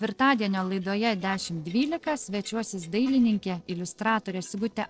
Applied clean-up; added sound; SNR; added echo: neural separator model SepFormer DNS4.